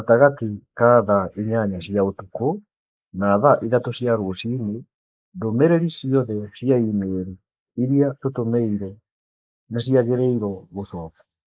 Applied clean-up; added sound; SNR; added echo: neural mask model Resemble Enhance denoiser.